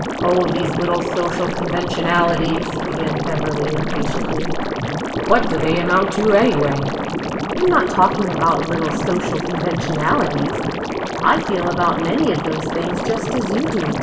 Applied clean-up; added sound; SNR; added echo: none; Liquid; 3 dB; reverberation time 2.0 s.